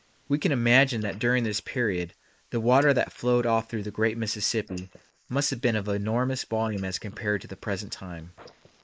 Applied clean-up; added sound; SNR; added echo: neural mask model Resemble Enhance denoiser.